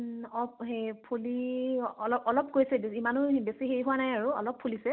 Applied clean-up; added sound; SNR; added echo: none; none; none; none.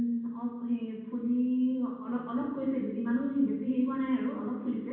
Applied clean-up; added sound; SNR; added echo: none; none; none; reverberation time 1.2 s.